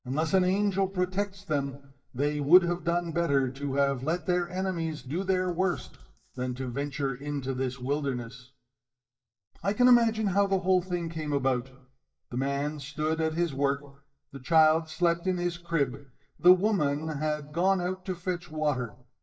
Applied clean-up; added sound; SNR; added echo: neural mask model DeepFilterNet 3.